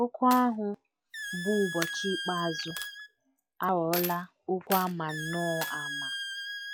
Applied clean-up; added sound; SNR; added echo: classical method log-MMSE.